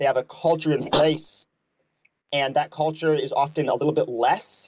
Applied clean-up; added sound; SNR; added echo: neural mask model Resemble Enhance denoiser.